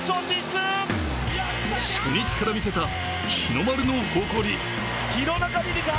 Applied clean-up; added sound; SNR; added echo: none; none; none; none.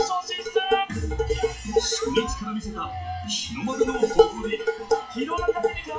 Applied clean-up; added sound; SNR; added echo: classical method WPE with log-MMSE.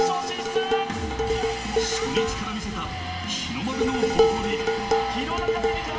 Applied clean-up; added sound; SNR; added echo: none; Dishes, pots, and pans; -3 dB; reverberation time 2.9 s.